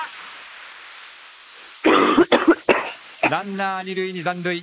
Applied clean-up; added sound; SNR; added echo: neural mask model Resemble Enhance denoiser.